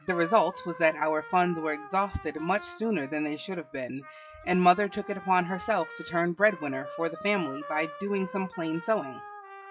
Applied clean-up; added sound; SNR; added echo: classical method WPE with log-MMSE.